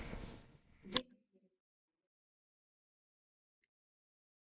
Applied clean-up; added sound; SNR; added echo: neural mask model DeepFilterNet 3.